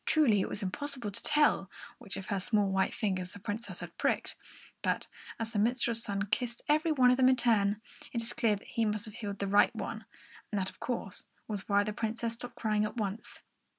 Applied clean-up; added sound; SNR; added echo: none; none; none; none.